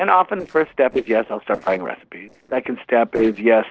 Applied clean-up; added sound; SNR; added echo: neural separator model SepFormer DNS4.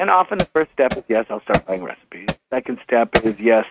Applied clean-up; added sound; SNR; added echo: neural mask model RNNoise.